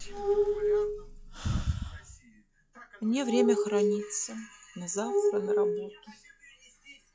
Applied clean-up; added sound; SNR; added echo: classical method log-MMSE.